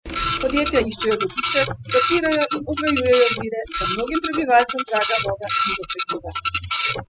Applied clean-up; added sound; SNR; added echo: classical method spectral subtraction.